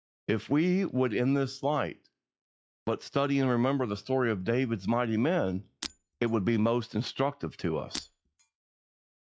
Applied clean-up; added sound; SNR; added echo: classical method log-MMSE.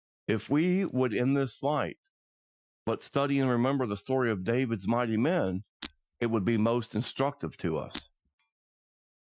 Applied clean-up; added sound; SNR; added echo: classical method Wiener filter.